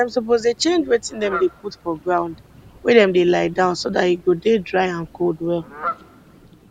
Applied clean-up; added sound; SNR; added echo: none; Fowl; 17 dB; none.